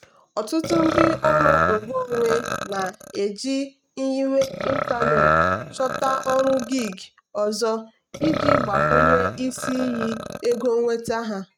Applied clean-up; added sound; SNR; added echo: neural mask model RNNoise.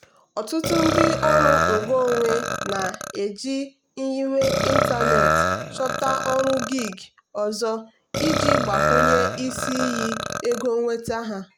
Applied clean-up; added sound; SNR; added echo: none; Burping, eructation; -2 dB; none.